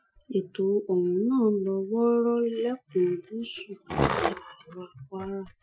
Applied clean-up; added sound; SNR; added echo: classical method Wiener filter.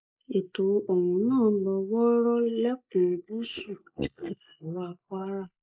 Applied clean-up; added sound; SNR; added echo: neural mask model Resemble Enhance denoiser.